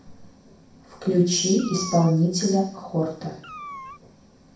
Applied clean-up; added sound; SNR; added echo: none; Meow; 18 dB; reverberation time 0.6 s.